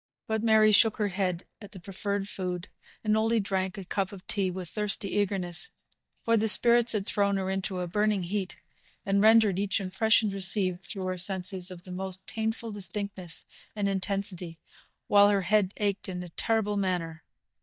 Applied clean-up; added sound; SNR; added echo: neural mask model DeepFilterNet 3.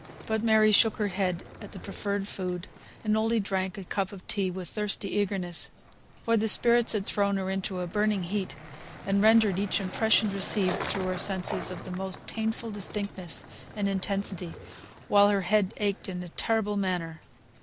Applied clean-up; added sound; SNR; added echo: none; Skateboard; 15 dB; none.